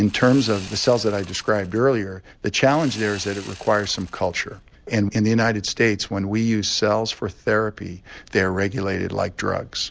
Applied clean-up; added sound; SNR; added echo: none; Sawing; 19 dB; none.